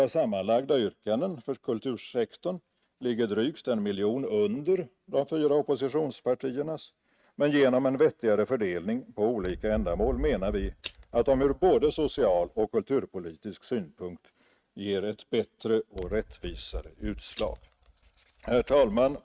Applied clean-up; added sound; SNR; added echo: neural mask model RNNoise.